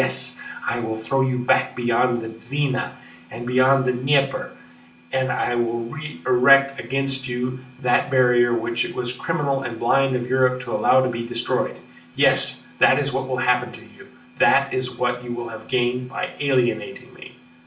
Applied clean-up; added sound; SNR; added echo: none; none; none; reverberation time 0.4 s.